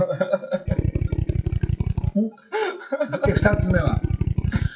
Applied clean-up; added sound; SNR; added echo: classical method WPE with log-MMSE.